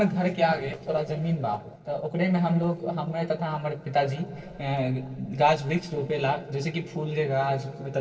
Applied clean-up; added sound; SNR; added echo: neural separator model SepFormer DNS4.